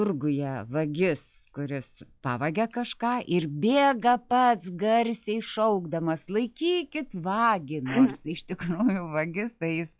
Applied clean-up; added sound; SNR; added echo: classical method log-MMSE.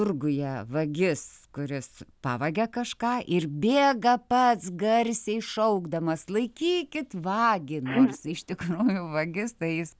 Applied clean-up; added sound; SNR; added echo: none; none; none; none.